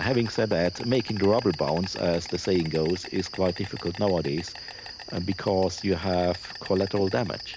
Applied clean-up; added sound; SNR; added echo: none; Insect; 14 dB; none.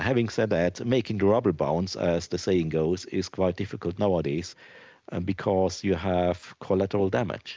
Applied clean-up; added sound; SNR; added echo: none; none; none; none.